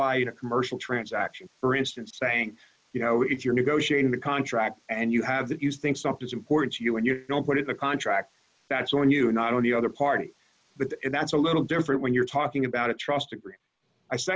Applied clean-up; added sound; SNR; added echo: none; none; none; none.